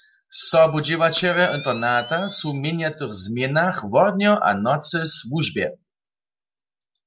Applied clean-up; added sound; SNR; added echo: none; Camera; 18 dB; none.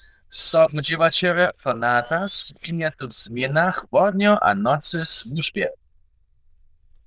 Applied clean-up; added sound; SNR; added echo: neural diffusion model UNIVERSE++.